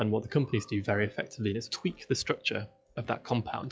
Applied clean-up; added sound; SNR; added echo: classical method log-MMSE.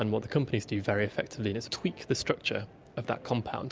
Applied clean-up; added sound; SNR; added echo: none; none; none; none.